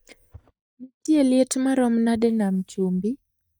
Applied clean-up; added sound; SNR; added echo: neural mask model DeepFilterNet 3.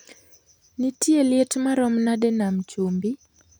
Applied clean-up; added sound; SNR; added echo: none; none; none; none.